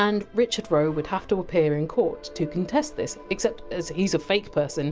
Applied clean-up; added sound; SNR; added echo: none; none; none; none.